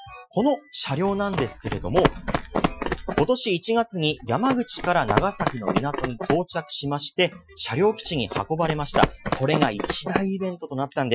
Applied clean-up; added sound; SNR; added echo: classical method Wiener filter.